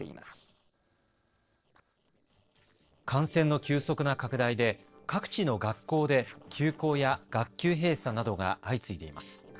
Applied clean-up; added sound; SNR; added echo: neural separator model SepFormer DNS4.